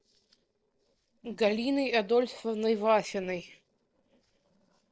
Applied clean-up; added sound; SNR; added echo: neural separator model SepFormer DNS4.